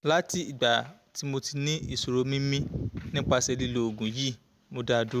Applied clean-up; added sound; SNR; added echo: none; none; none; none.